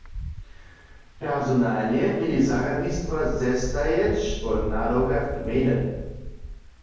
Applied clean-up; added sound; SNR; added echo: none; Wind; 8 dB; reverberation time 1.3 s.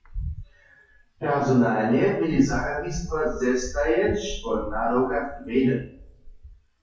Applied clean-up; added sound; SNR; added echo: classical method WPE with log-MMSE.